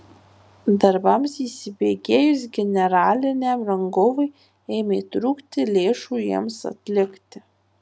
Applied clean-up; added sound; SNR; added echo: none; none; none; none.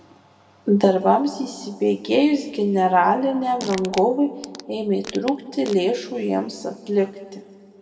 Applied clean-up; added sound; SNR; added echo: none; Fart; 17 dB; reverberation time 1.7 s.